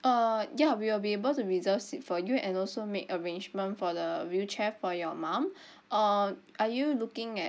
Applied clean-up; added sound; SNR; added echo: none; none; none; none.